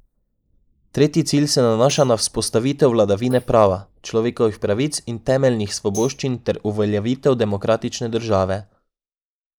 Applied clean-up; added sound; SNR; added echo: neural mask model Resemble Enhance denoiser.